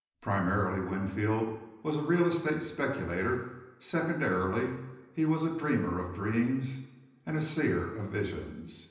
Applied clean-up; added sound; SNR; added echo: none; none; none; reverberation time 0.9 s.